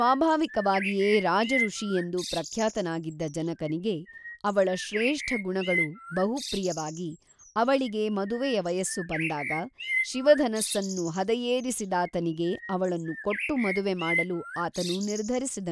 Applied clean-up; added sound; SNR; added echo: none; Bird; 9 dB; none.